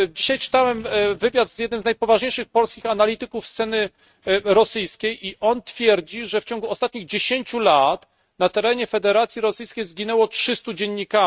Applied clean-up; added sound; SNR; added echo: neural mask model RNNoise.